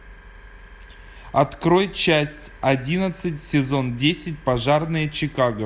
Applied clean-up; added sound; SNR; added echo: none; none; none; none.